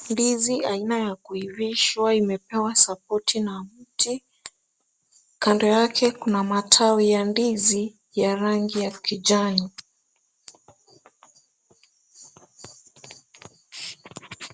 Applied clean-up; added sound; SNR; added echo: none; none; none; none.